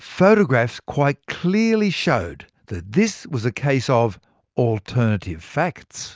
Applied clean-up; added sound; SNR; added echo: none; none; none; none.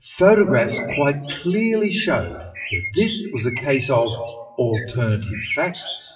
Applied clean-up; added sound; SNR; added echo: classical method WPE with log-MMSE.